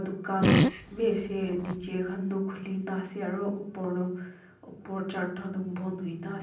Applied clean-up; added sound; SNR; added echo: none; Fart; -5 dB; reverberation time 0.6 s.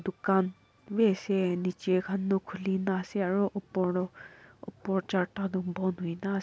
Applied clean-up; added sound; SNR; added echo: none; none; none; none.